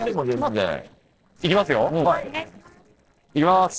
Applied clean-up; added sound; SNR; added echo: neural separator model SepFormer DNS4.